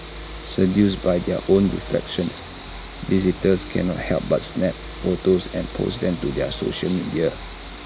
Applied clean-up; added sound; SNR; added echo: none; Train; 12 dB; none.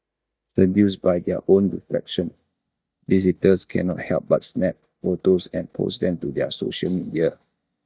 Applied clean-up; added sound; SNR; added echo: neural mask model DeepFilterNet 3.